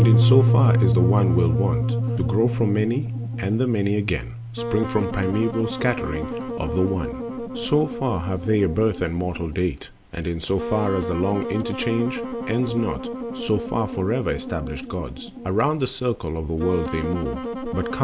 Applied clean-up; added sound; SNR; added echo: none; Wind instrument, woodwind instrument + Piano; 1 dB; none.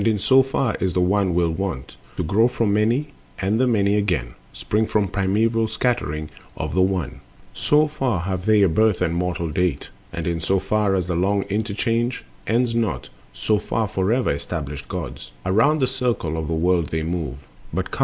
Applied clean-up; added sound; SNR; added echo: none; none; none; none.